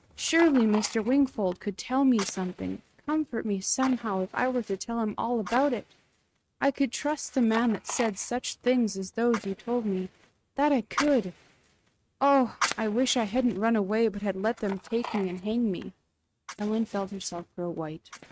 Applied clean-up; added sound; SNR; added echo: neural mask model RNNoise.